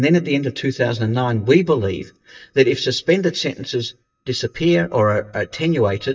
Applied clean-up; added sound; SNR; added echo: neural mask model DeepFilterNet 3.